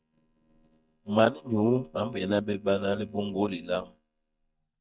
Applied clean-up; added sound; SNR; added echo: neural mask model DeepFilterNet 3.